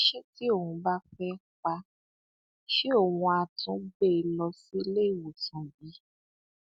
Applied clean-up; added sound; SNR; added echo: none; none; none; none.